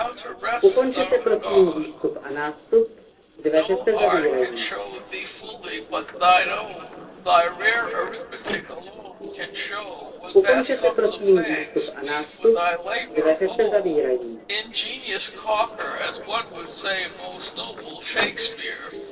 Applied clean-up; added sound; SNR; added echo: neural separator model SepFormer DNS4.